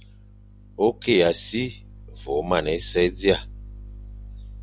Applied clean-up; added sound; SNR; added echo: none; none; none; none.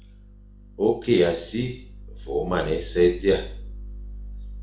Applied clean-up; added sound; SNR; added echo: none; none; none; reverberation time 0.5 s.